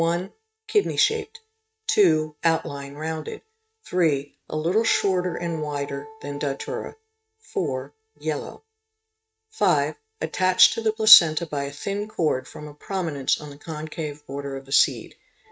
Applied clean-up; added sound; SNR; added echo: neural mask model RNNoise.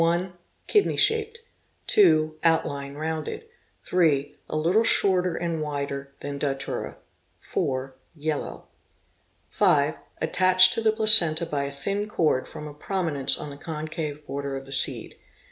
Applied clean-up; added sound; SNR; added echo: none; none; none; none.